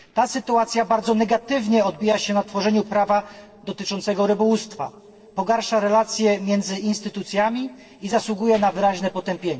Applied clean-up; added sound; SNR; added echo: neural separator model SepFormer DNS4.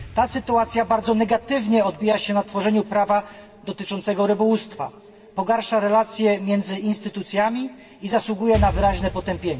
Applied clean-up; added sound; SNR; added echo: none; Explosion; 14 dB; reverberation time 2.4 s.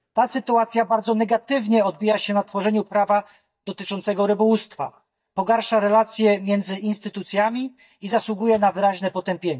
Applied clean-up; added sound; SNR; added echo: neural mask model DeepFilterNet 3.